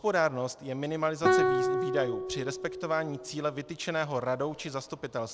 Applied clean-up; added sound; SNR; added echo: none; Guitar; -1 dB; none.